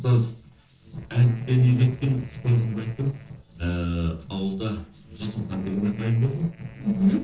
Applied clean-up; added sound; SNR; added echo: neural separator model SepFormer DNS4.